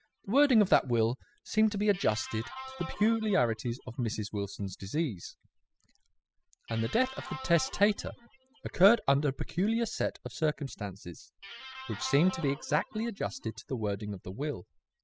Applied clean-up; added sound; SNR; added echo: classical method spectral subtraction.